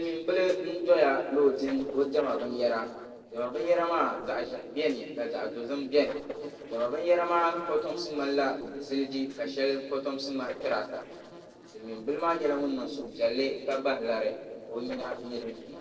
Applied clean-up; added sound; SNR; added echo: neural separator model SepFormer DNS4.